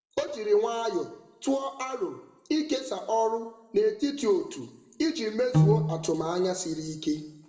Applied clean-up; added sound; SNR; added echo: none; Piano; -4 dB; reverberation time 0.8 s.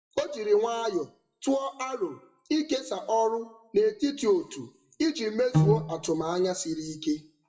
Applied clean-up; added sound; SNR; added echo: classical method WPE with log-MMSE.